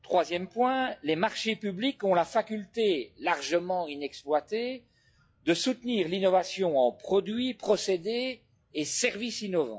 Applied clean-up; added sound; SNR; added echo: classical method log-MMSE.